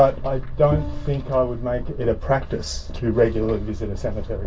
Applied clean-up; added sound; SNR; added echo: none; Bowed string instrument; 11 dB; reverberation time 0.1 s.